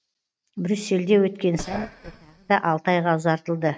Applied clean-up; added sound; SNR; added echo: neural mask model RNNoise.